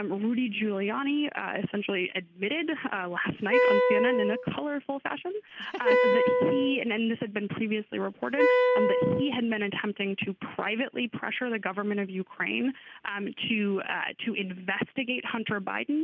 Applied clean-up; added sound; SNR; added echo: none; Wind instrument, woodwind instrument; -5 dB; none.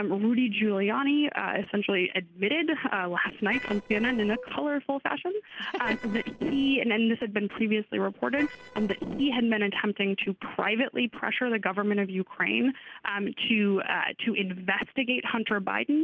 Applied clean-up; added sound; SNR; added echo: neural separator model SepFormer DNS4.